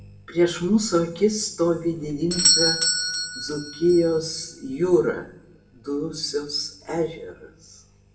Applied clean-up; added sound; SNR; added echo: none; Doorbell; 4 dB; reverberation time 0.5 s.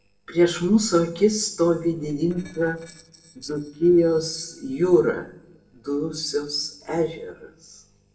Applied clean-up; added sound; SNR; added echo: neural separator model SepFormer DNS4.